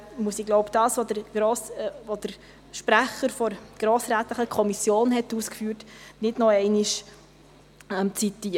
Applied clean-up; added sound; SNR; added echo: none; none; none; none.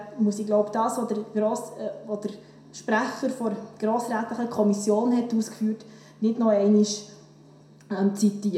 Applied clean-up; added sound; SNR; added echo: none; none; none; reverberation time 0.6 s.